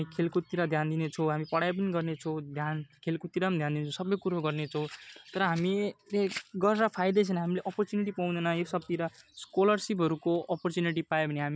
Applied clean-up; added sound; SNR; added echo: none; none; none; none.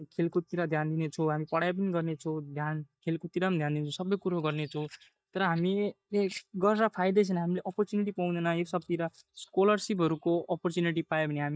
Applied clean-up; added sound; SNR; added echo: neural mask model DeepFilterNet 3.